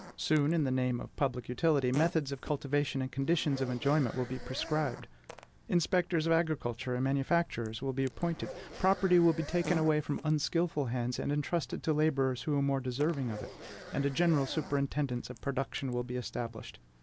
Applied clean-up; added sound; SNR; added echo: none; Fart + Zipper (clothing); 17 dB; none.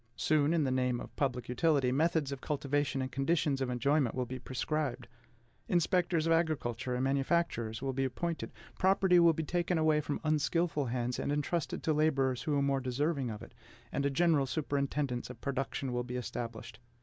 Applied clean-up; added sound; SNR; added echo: none; none; none; none.